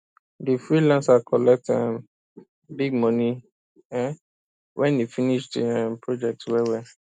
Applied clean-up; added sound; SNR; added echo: none; none; none; none.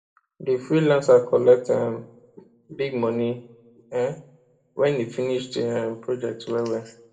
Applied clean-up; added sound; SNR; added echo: none; none; none; reverberation time 0.4 s.